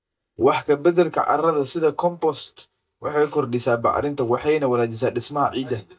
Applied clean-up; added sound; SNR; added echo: neural mask model DeepFilterNet 3.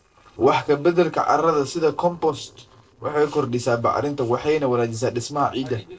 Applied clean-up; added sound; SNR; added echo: neural separator model SepFormer DNS4.